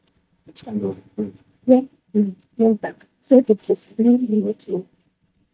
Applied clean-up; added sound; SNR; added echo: neural mask model DeepFilterNet 3.